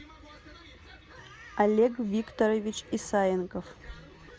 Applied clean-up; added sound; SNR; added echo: none; none; none; none.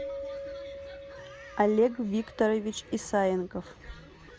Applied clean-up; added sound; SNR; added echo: none; Keyboard (musical); 14 dB; none.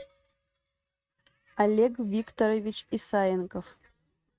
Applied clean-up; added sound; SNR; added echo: neural mask model RNNoise.